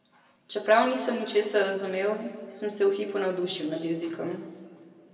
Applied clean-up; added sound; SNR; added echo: none; none; none; reverberation time 1.7 s.